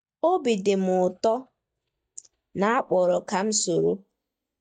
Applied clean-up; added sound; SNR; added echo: neural mask model DeepFilterNet 3.